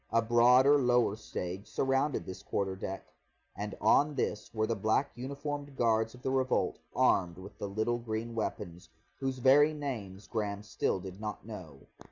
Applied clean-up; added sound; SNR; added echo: none; none; none; none.